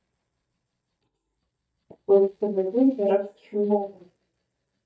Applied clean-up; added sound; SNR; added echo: neural mask model DeepFilterNet 3.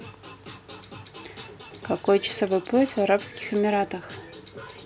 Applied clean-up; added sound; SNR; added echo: none; none; none; none.